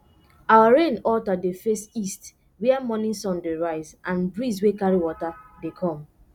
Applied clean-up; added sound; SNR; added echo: none; none; none; none.